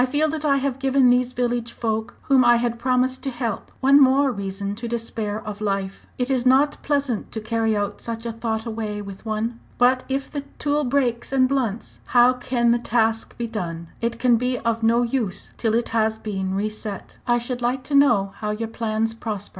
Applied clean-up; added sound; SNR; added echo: none; none; none; none.